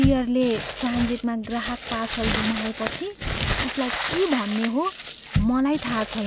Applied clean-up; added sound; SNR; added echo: none; Crumpling, crinkling; 2 dB; none.